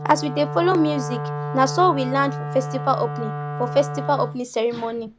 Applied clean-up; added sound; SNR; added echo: none; Wind instrument, woodwind instrument; 7 dB; none.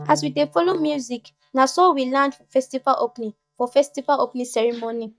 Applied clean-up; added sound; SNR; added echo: neural mask model DeepFilterNet 3.